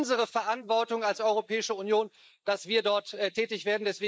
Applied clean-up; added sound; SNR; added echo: neural mask model Resemble Enhance denoiser.